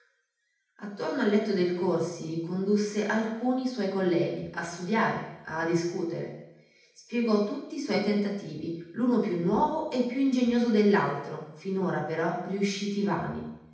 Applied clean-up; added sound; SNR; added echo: none; none; none; reverberation time 0.8 s.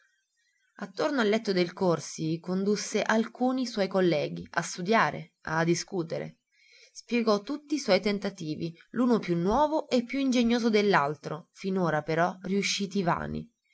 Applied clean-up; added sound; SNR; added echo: none; none; none; none.